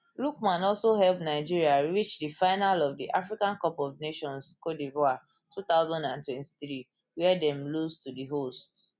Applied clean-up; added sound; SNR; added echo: none; none; none; none.